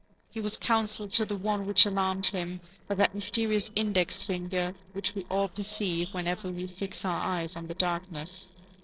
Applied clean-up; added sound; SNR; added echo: neural separator model SepFormer DNS4.